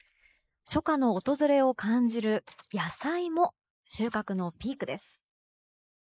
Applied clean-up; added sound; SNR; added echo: neural mask model Resemble Enhance denoiser.